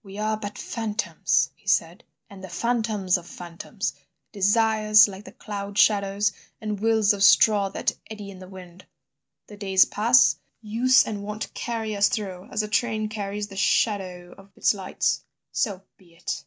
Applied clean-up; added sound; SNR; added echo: none; none; none; none.